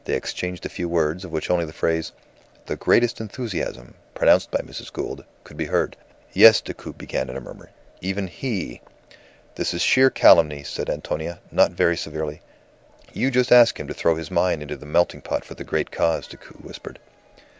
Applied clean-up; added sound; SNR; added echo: none; none; none; none.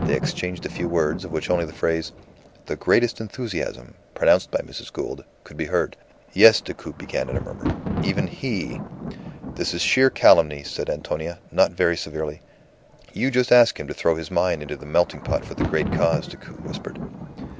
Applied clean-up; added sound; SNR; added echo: none; Thunder; 10 dB; none.